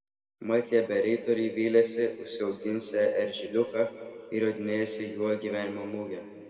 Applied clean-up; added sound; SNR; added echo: none; none; none; reverberation time 2.0 s.